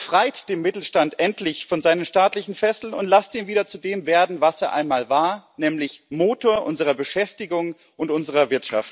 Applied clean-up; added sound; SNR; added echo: none; none; none; none.